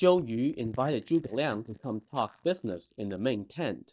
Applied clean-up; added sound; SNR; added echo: neural mask model DeepFilterNet 3.